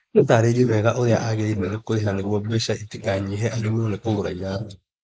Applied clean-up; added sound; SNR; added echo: neural mask model Resemble Enhance denoiser.